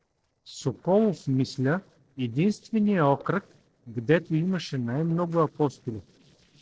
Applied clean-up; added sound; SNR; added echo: neural separator model SepFormer DNS4.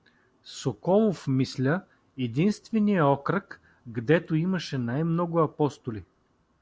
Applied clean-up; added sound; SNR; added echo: none; none; none; none.